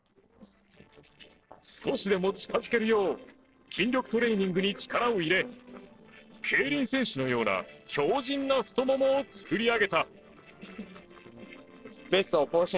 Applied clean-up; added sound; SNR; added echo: neural separator model SepFormer DNS4.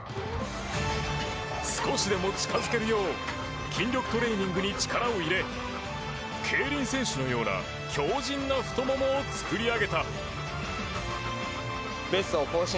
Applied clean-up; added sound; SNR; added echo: none; Dog; 15 dB; none.